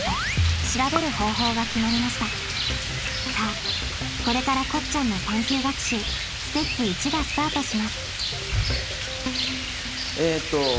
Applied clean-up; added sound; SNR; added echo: none; Rain; 2 dB; none.